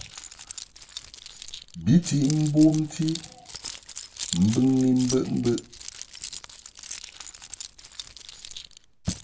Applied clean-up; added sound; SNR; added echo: none; Keys jangling; 13 dB; reverberation time 0.2 s.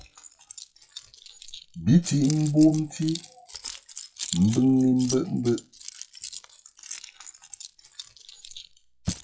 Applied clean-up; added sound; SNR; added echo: classical method WPE with log-MMSE.